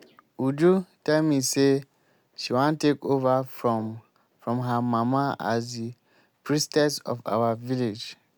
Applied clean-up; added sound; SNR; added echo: none; none; none; none.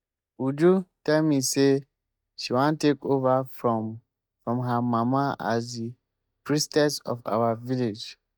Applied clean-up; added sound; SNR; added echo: neural mask model DeepFilterNet 3.